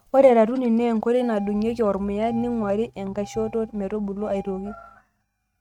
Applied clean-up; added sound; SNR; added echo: neural mask model RNNoise.